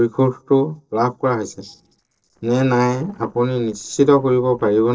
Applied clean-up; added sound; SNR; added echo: neural separator model SepFormer DNS4.